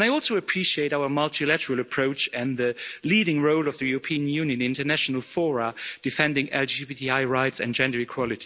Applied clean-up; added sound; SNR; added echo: none; none; none; none.